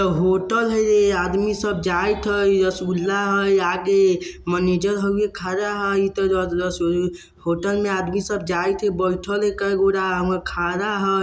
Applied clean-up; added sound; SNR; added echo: none; none; none; none.